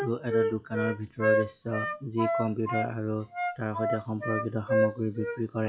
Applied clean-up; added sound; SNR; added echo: classical method log-MMSE.